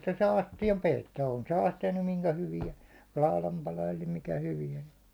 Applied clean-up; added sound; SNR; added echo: none; none; none; none.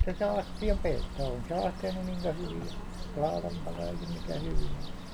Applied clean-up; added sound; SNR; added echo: none; Bird; -1 dB; none.